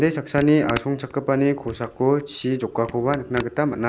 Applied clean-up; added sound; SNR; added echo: none; Camera; 17 dB; none.